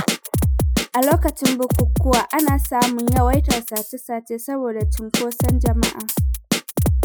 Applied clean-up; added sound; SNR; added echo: classical method Wiener filter.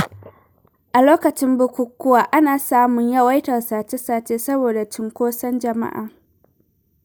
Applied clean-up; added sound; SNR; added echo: none; none; none; none.